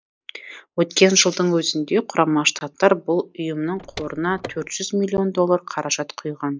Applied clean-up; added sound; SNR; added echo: neural mask model Resemble Enhance denoiser.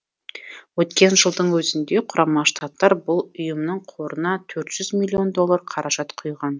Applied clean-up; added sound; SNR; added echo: none; none; none; none.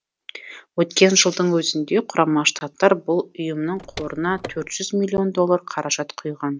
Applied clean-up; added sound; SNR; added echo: none; Car; 16 dB; none.